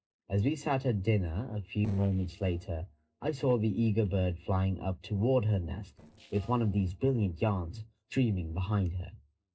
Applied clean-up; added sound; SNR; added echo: neural separator model SepFormer DNS4.